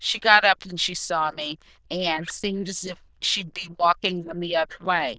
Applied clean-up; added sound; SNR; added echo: neural diffusion model UNIVERSE++.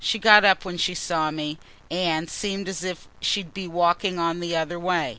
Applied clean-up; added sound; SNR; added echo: none; none; none; none.